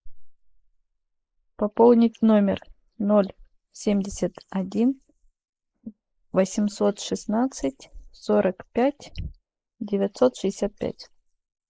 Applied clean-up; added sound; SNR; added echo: neural mask model Resemble Enhance denoiser.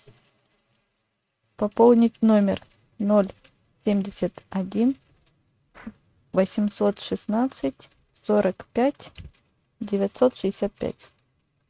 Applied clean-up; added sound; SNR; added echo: neural mask model RNNoise.